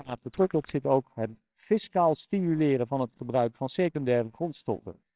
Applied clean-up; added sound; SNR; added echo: neural separator model SepFormer WHAMR!.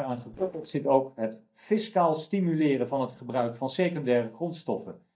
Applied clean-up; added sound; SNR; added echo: neural mask model DeepFilterNet 3.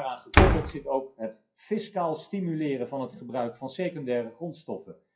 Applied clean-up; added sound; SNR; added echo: classical method WPE with log-MMSE.